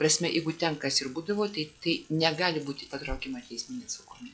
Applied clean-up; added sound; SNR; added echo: classical method log-MMSE.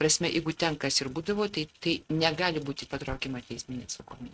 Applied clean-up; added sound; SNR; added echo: neural mask model RNNoise.